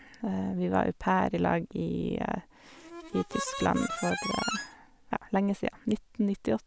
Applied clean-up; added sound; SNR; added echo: none; Harmonica; 7 dB; none.